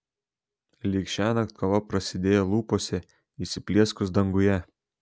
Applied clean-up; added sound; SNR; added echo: none; none; none; none.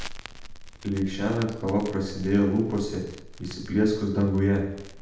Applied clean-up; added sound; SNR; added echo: none; Crackle; 14 dB; reverberation time 0.8 s.